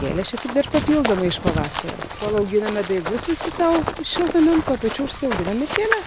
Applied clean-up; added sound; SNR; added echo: none; Run; 6 dB; none.